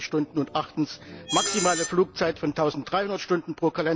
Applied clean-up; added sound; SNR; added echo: none; Screech; 9 dB; none.